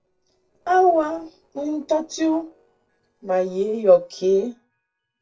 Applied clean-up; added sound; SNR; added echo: neural separator model SepFormer DNS4.